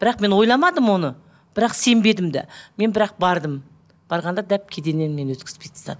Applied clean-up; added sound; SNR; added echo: none; none; none; none.